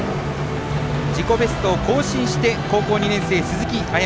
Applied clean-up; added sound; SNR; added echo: none; Fixed-wing aircraft, airplane; 17 dB; none.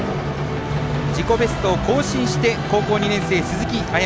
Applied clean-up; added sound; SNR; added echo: none; none; none; none.